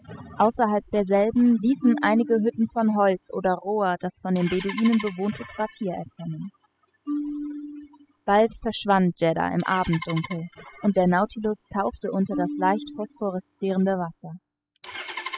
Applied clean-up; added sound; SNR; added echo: classical method spectral subtraction.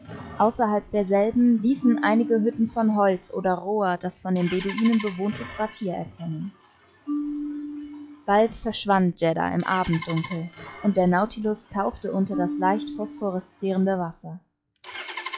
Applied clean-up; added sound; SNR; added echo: classical method log-MMSE.